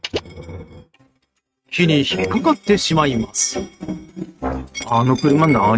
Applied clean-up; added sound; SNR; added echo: neural mask model RNNoise.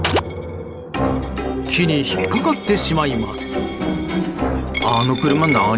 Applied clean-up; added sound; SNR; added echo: none; Coin (dropping); 11 dB; none.